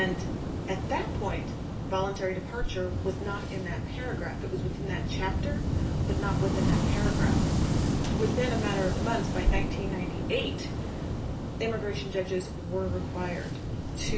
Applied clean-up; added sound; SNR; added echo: none; Waves, surf / Wind; -3 dB; reverberation time 0.4 s.